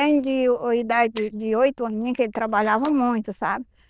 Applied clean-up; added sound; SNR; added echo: neural diffusion model UNIVERSE++.